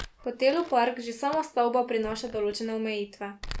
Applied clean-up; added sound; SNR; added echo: none; Domestic sounds, home sounds; 15 dB; none.